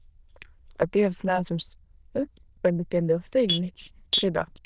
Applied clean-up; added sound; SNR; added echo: neural diffusion model UNIVERSE++.